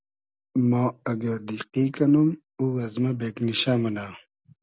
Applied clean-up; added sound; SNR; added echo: none; none; none; none.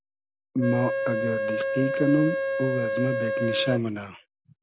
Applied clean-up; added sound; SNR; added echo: none; Organ; -1 dB; none.